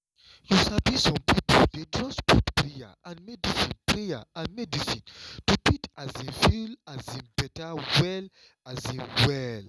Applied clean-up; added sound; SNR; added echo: none; none; none; none.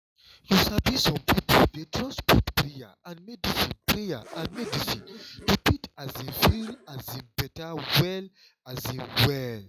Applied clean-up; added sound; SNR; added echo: classical method log-MMSE.